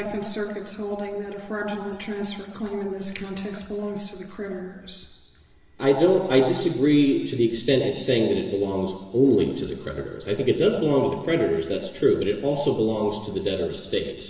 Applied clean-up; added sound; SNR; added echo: none; none; none; reverberation time 1.3 s.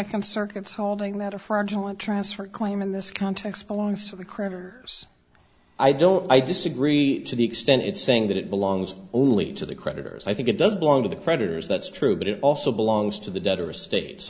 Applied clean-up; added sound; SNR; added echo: none; none; none; none.